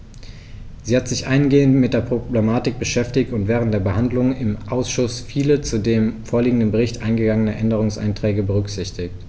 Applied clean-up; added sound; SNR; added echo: none; none; none; none.